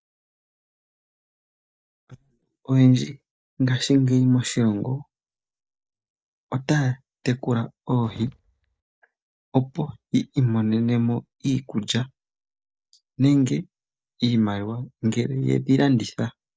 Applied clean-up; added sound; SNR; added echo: neural mask model DeepFilterNet 3.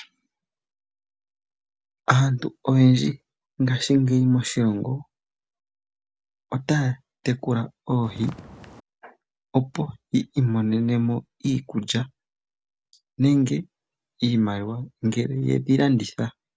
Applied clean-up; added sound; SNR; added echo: none; Walk, footsteps; 17 dB; none.